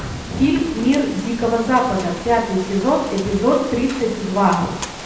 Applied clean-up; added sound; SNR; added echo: none; Rain; 13 dB; reverberation time 0.9 s.